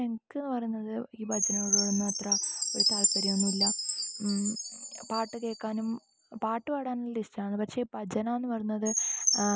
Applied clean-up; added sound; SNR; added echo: none; Chime; 0 dB; none.